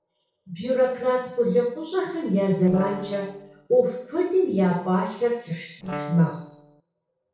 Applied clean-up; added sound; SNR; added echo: neural separator model SepFormer DNS4.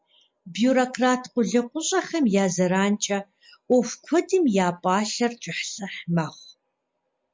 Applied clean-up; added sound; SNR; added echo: none; none; none; none.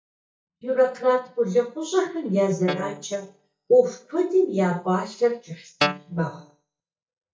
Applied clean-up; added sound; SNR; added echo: neural mask model DeepFilterNet 3.